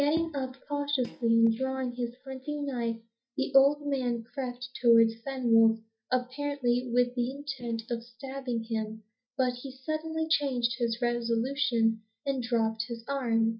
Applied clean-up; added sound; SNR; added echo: neural mask model DeepFilterNet 3.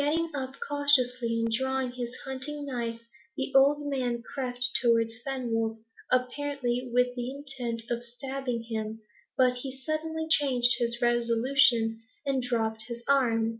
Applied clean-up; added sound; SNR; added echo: none; none; none; none.